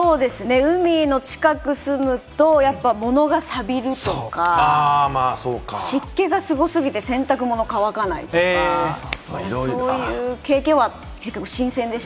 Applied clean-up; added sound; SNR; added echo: none; none; none; none.